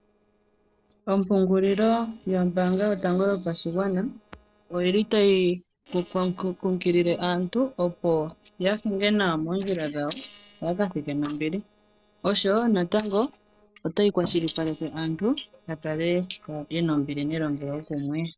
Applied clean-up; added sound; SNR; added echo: neural separator model SepFormer DNS4.